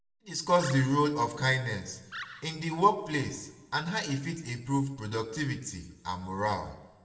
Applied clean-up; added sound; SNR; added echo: none; Animal; 15 dB; reverberation time 0.7 s.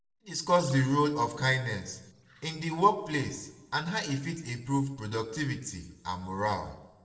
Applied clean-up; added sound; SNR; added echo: neural separator model SepFormer DNS4.